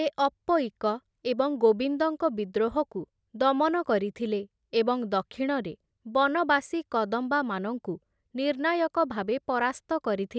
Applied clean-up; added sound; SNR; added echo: none; none; none; none.